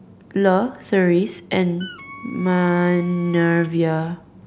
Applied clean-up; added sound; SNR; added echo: none; Wind instrument, woodwind instrument; 19 dB; none.